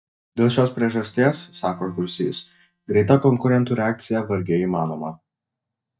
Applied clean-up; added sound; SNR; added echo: neural mask model DeepFilterNet 3.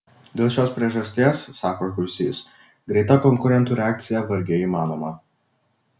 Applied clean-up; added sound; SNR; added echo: none; none; none; none.